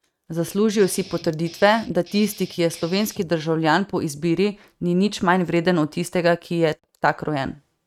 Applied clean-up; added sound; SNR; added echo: neural mask model RNNoise.